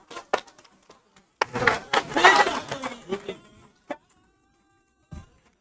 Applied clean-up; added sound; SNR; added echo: neural mask model RNNoise.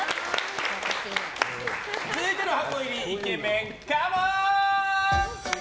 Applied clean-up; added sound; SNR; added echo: none; none; none; none.